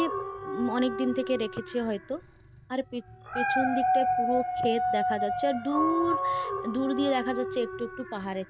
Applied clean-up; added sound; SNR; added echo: none; Dog; 0 dB; none.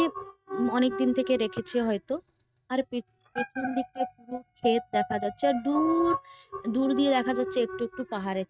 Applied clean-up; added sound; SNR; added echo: neural mask model RNNoise.